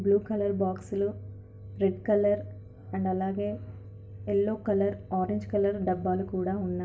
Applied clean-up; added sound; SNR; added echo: none; none; none; none.